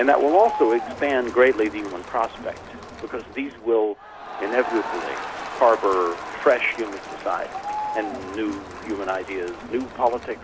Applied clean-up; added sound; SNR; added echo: none; Crowd; 10 dB; none.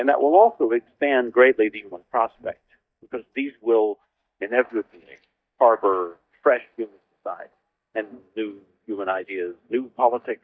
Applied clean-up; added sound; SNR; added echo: neural mask model DeepFilterNet 3.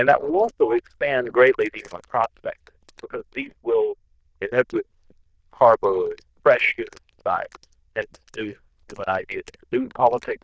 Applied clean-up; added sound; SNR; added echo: neural diffusion model UNIVERSE++.